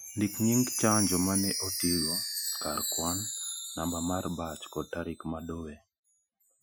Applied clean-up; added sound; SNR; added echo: classical method Wiener filter.